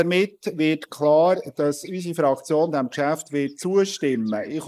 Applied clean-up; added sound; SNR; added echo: neural mask model Resemble Enhance denoiser.